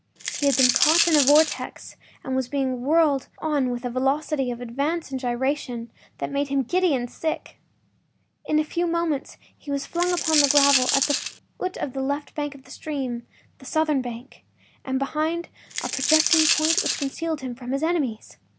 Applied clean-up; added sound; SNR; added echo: none; Coin (dropping); -2 dB; none.